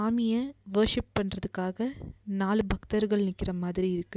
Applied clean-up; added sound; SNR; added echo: none; none; none; none.